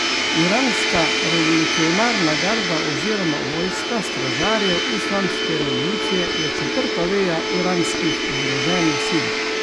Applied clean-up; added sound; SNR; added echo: none; Domestic sounds, home sounds; -2 dB; none.